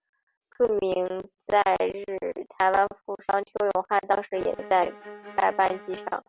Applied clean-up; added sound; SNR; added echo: none; Bowed string instrument; 17 dB; none.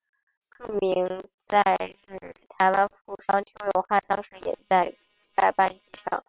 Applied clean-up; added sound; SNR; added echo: neural separator model SepFormer WHAM!.